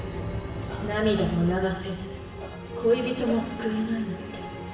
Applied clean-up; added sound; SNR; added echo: none; none; none; reverberation time 1.1 s.